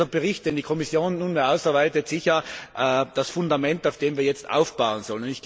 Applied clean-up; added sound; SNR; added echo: none; none; none; none.